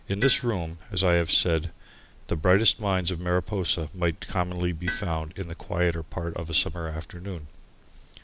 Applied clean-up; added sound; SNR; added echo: none; Tools; 16 dB; none.